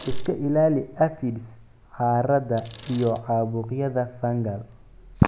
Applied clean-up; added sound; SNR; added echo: none; Bicycle; 13 dB; none.